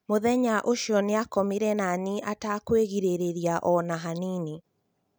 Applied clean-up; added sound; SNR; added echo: none; none; none; none.